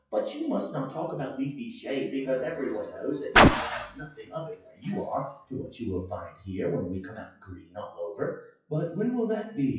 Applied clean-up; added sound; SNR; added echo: classical method WPE with log-MMSE.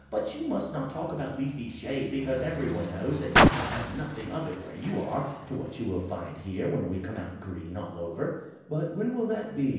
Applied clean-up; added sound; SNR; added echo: none; Car; 1 dB; reverberation time 0.9 s.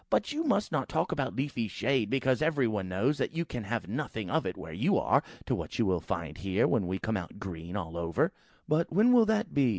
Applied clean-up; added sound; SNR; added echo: none; none; none; none.